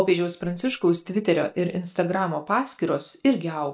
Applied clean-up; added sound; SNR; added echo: neural mask model DeepFilterNet 3.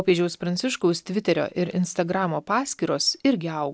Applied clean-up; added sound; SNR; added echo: none; none; none; none.